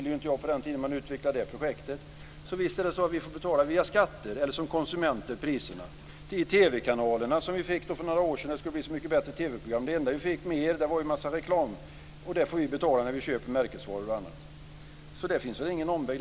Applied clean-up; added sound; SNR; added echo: none; none; none; none.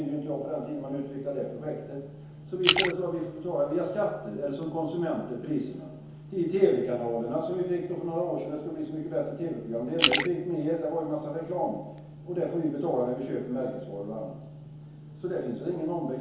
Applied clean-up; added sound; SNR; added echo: none; Splash, splatter; 2 dB; reverberation time 1.0 s.